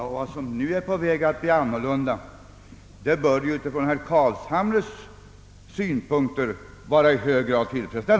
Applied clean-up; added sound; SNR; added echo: none; none; none; none.